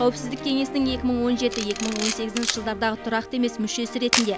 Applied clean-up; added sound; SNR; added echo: none; Camera; 8 dB; none.